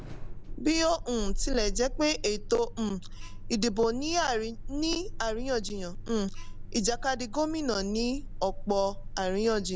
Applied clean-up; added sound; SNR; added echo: none; Alarm; 5 dB; none.